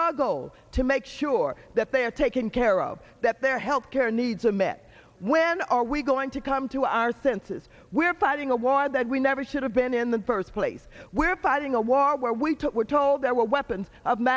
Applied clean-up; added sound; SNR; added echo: none; none; none; none.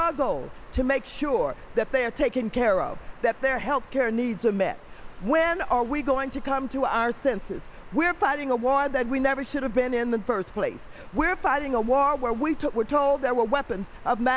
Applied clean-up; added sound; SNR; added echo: none; Water; 14 dB; none.